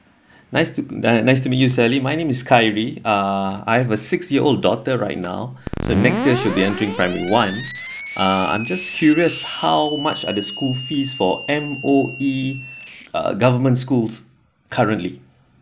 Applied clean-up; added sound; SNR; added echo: none; Screech; 11 dB; none.